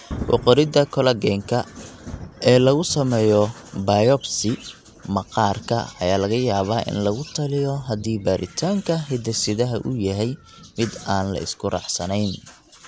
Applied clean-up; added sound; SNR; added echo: none; Thunder; 20 dB; none.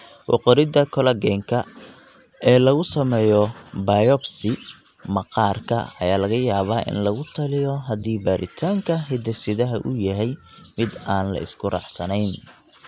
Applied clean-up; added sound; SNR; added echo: none; none; none; none.